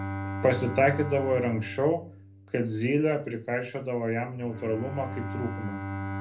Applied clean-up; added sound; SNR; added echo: none; Bowed string instrument; 8 dB; reverberation time 0.3 s.